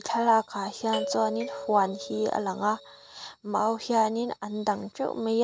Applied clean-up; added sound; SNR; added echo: none; Doorbell; 10 dB; none.